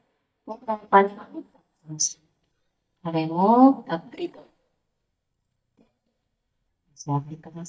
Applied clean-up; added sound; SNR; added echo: neural mask model DeepFilterNet 3.